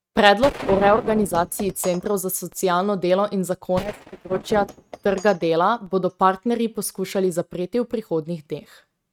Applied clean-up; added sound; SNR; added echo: neural mask model RNNoise.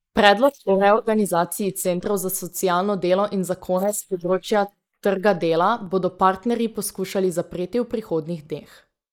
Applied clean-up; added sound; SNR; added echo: neural mask model Resemble Enhance denoiser.